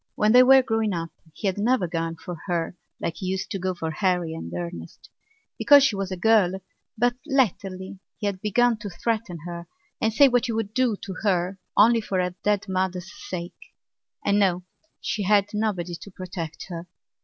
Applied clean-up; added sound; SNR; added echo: none; none; none; none.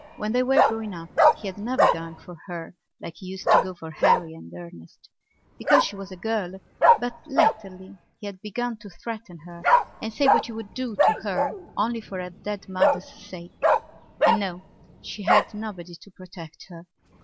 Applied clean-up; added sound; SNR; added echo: none; Bark; -5 dB; none.